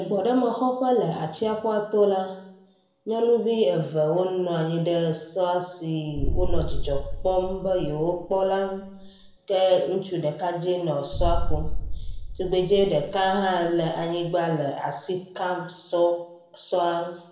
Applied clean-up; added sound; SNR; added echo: none; Boom; 2 dB; reverberation time 0.7 s.